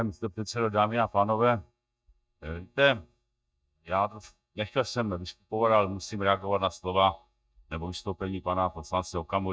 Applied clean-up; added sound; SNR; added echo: neural mask model DeepFilterNet 3.